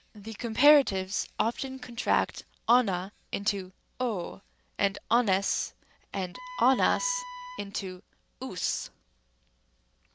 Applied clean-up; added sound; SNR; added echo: none; Wind instrument, woodwind instrument; 12 dB; none.